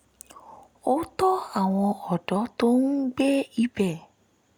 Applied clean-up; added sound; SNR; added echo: none; none; none; none.